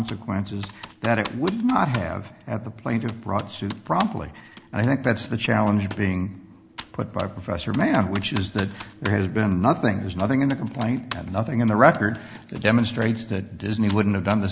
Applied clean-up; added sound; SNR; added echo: none; Computer keyboard; 18 dB; none.